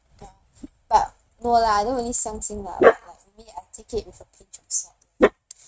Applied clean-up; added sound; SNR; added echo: neural mask model RNNoise.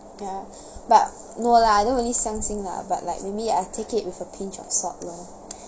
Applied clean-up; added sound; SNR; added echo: none; none; none; none.